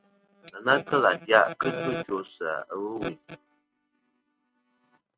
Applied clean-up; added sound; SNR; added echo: neural mask model RNNoise.